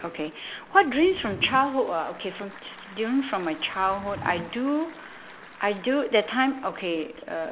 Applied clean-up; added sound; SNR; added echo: none; Applause / Crowd + Whoosh, swoosh, swish; 18 dB; none.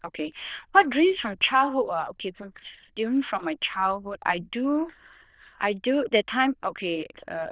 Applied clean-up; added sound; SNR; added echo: neural diffusion model UNIVERSE++.